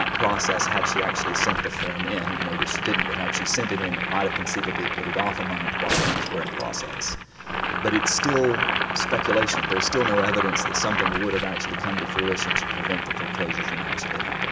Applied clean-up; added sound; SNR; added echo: none; Gunshot, gunfire + Boiling; -2 dB; none.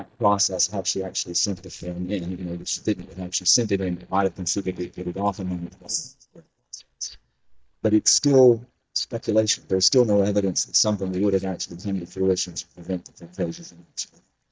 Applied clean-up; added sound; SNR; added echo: neural mask model DeepFilterNet 3.